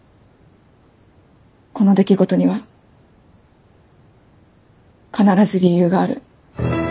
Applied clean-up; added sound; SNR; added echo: none; none; none; none.